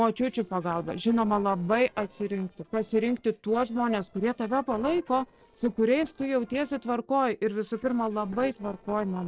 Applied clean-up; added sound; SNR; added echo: neural separator model SepFormer DNS4.